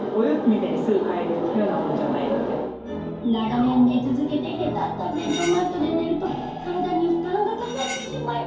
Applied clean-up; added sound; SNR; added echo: none; Cutlery, silverware; 13 dB; reverberation time 2.4 s.